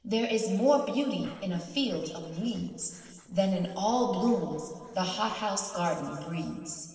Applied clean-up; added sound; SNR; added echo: neural separator model SepFormer DNS4.